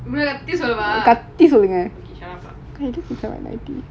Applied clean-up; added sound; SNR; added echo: none; none; none; none.